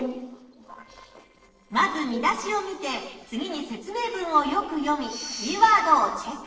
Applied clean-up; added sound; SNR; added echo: neural separator model SepFormer DNS4.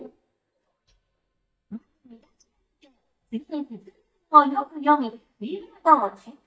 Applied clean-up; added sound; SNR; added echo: neural mask model DeepFilterNet 3.